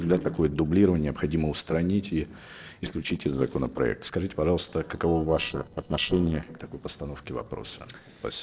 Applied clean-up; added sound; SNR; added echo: neural separator model SepFormer DNS4.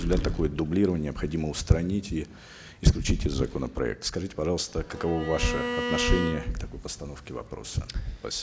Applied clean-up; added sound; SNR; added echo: none; Bowed string instrument; 5 dB; none.